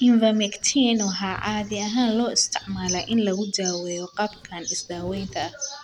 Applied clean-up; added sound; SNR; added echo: none; Wood / Tools; 20 dB; none.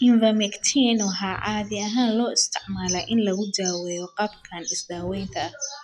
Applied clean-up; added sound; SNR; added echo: classical method log-MMSE.